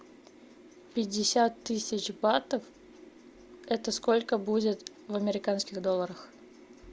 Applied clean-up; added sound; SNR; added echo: none; none; none; none.